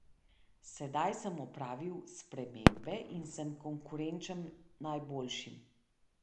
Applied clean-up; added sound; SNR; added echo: none; Fireworks; -3 dB; none.